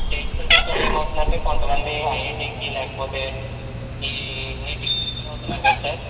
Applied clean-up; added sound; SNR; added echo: none; Cat; -5 dB; reverberation time 2.6 s.